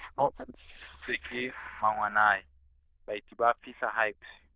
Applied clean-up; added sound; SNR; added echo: neural diffusion model UNIVERSE++.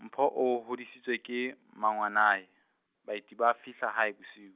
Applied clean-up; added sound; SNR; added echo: none; none; none; none.